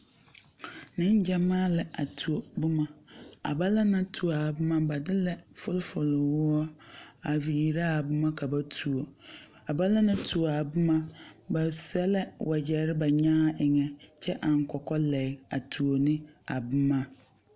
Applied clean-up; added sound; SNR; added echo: none; none; none; none.